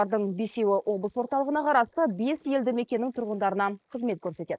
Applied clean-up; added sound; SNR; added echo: neural mask model Resemble Enhance denoiser.